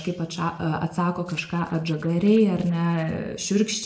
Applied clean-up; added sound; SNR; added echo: neural separator model SepFormer DNS4.